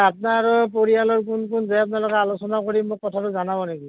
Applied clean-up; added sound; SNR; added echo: none; none; none; none.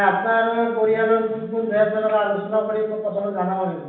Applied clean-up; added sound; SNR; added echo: none; Alarm; 20 dB; reverberation time 0.9 s.